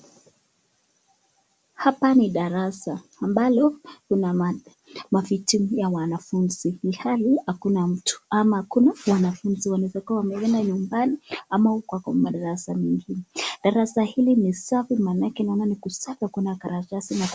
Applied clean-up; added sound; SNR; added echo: none; none; none; none.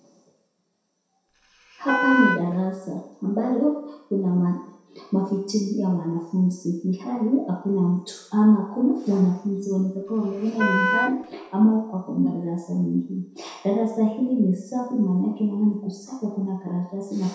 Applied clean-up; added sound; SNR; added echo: none; Wind instrument, woodwind instrument; 3 dB; reverberation time 0.7 s.